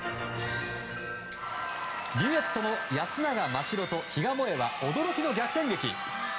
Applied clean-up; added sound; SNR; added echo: none; Wind chime; 10 dB; none.